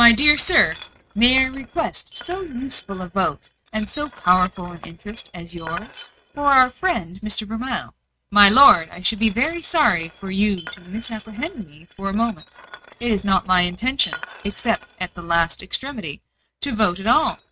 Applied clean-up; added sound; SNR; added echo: neural mask model RNNoise.